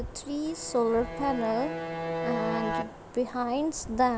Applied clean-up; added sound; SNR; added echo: none; Bowed string instrument; 5 dB; none.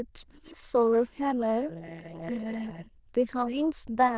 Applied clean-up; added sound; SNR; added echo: neural diffusion model UNIVERSE++.